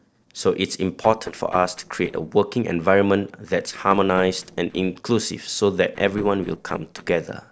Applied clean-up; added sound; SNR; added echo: neural separator model SepFormer DNS4.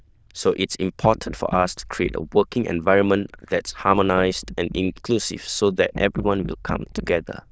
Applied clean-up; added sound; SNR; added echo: neural diffusion model UNIVERSE++.